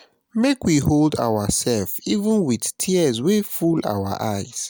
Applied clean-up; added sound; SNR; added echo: none; none; none; none.